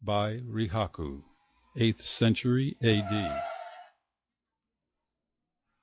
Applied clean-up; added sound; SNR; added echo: classical method log-MMSE.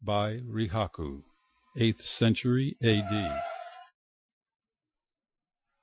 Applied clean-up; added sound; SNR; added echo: classical method Wiener filter.